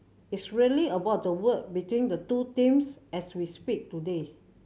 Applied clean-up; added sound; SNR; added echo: none; none; none; none.